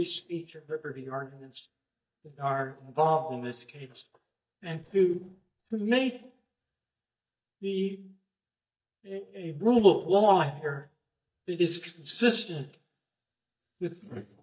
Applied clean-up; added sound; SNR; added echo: neural mask model DeepFilterNet 3.